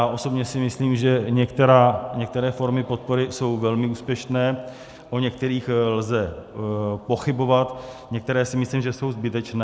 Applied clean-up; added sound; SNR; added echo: none; none; none; none.